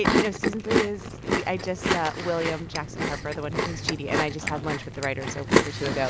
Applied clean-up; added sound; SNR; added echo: none; Chewing, mastication; -3 dB; none.